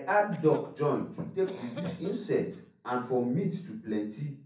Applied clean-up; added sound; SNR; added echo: none; Cough; 19 dB; reverberation time 0.6 s.